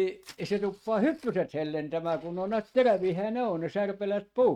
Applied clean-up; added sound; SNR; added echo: neural mask model RNNoise.